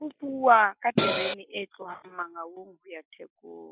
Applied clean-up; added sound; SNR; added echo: classical method Wiener filter.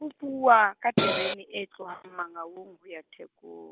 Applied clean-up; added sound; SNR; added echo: none; Cymbal; -4 dB; none.